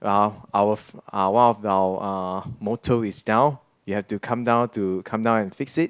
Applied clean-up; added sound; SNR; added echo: none; none; none; none.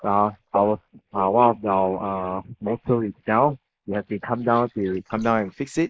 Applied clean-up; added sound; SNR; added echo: neural mask model Resemble Enhance denoiser.